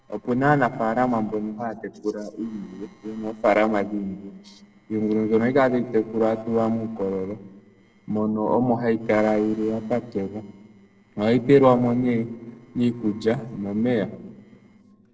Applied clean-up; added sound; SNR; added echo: neural separator model SepFormer DNS4.